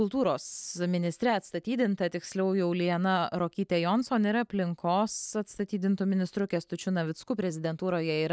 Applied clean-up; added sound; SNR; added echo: none; none; none; none.